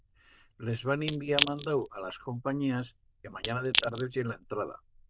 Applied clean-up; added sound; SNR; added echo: neural diffusion model UNIVERSE++.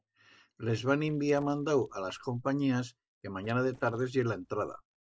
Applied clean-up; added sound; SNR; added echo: neural separator model SepFormer DNS4.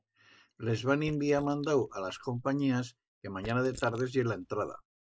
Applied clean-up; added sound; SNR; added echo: neural mask model Resemble Enhance denoiser.